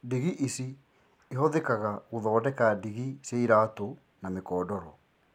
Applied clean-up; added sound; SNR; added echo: none; none; none; none.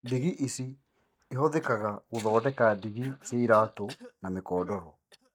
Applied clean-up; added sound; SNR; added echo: neural mask model DeepFilterNet 3.